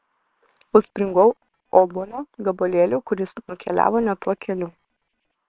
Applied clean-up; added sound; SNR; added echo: neural separator model SepFormer WHAM!.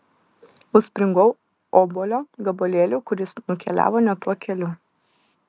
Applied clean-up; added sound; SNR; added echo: none; none; none; none.